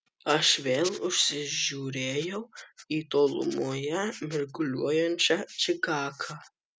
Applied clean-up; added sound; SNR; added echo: none; none; none; none.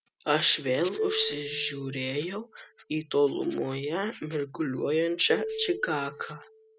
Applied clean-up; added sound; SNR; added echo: none; Marimba, xylophone; 12 dB; none.